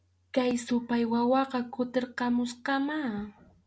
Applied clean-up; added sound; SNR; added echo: none; none; none; none.